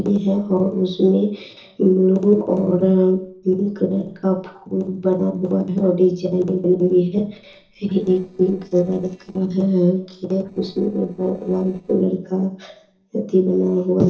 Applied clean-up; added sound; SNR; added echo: neural separator model SepFormer DNS4.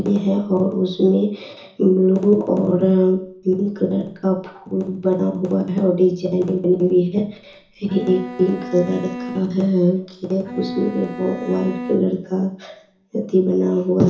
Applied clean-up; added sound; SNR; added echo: none; Bowed string instrument; 11 dB; reverberation time 0.7 s.